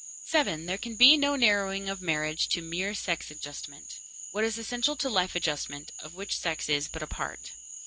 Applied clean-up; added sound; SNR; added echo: none; Frog; 12 dB; none.